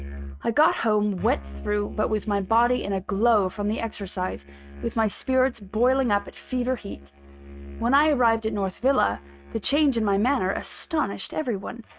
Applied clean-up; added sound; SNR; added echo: neural mask model RNNoise.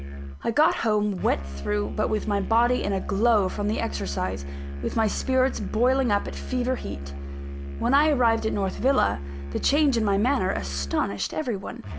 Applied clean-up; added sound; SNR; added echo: none; Musical instrument; 8 dB; none.